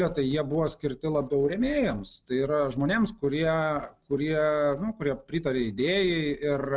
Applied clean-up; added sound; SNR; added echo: none; none; none; none.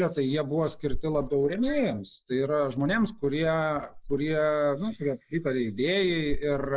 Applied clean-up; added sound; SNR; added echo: neural mask model Resemble Enhance denoiser.